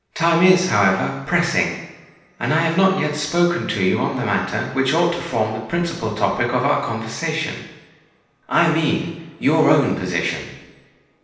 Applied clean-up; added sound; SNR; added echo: none; none; none; reverberation time 0.9 s.